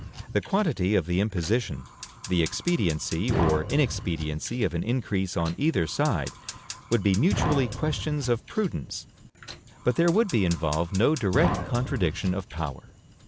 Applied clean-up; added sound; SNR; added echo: none; Fire; 9 dB; none.